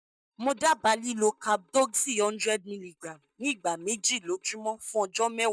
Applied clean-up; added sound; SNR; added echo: neural mask model DeepFilterNet 3.